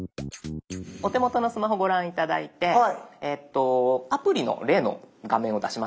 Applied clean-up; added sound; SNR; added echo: none; none; none; none.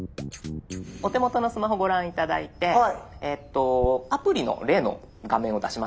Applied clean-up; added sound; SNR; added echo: none; Bird vocalization, bird call, bird song; 18 dB; none.